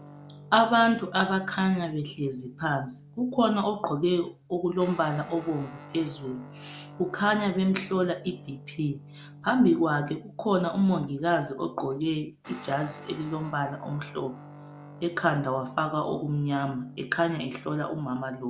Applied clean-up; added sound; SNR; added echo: none; Guitar; 19 dB; none.